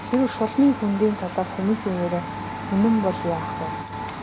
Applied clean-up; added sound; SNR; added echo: none; Domestic sounds, home sounds; 8 dB; none.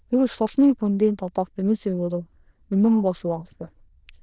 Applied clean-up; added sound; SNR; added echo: neural diffusion model UNIVERSE++.